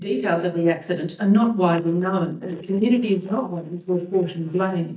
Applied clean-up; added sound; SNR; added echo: neural mask model DeepFilterNet 3.